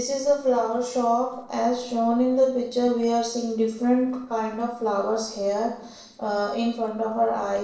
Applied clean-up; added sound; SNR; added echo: neural separator model SepFormer DNS4.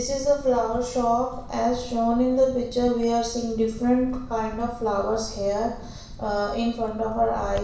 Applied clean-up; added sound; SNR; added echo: none; Crackle; 13 dB; reverberation time 0.7 s.